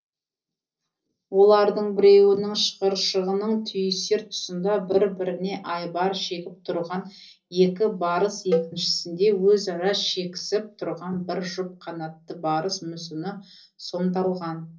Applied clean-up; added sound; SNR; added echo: neural separator model SepFormer DNS4.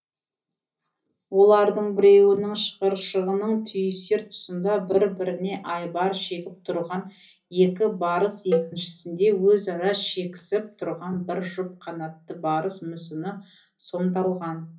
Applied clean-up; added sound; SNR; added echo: none; Cowbell; 8 dB; reverberation time 0.5 s.